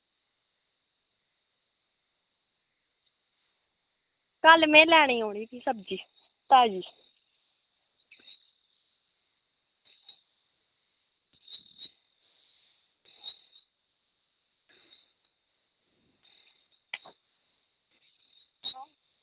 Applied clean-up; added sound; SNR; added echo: none; none; none; none.